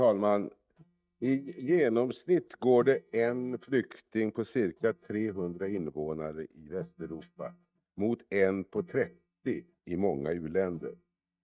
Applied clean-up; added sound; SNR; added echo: neural mask model DeepFilterNet 3.